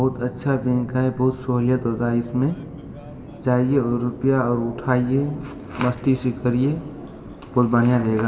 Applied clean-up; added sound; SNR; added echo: none; Subway, metro, underground; 16 dB; reverberation time 1.6 s.